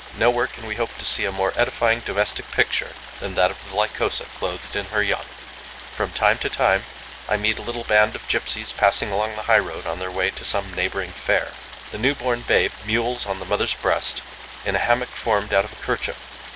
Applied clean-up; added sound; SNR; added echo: none; Stream; 16 dB; none.